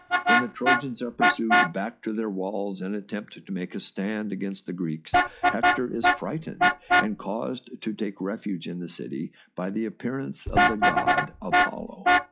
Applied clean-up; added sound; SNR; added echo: classical method log-MMSE.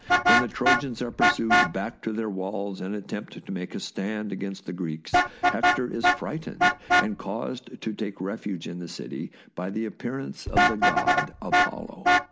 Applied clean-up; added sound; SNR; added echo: none; Vehicle horn, car horn, honking; -4 dB; none.